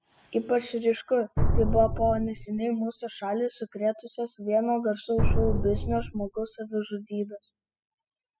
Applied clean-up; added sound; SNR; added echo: classical method spectral subtraction.